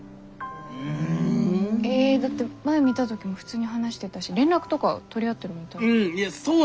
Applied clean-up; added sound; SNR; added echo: none; none; none; none.